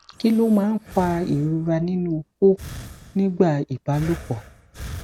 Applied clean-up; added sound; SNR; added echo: none; Breathing; 17 dB; none.